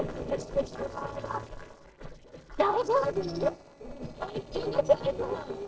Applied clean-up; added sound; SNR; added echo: neural separator model SepFormer DNS4.